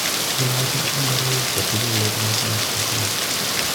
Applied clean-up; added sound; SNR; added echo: none; Rain; -5 dB; none.